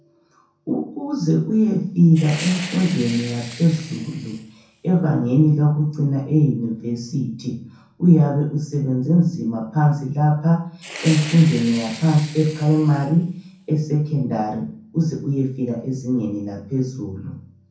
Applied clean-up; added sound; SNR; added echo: none; Fire; 16 dB; reverberation time 0.5 s.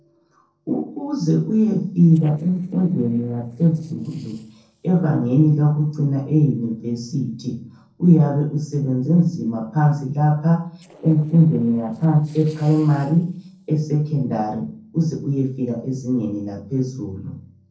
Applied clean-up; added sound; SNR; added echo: neural separator model SepFormer DNS4.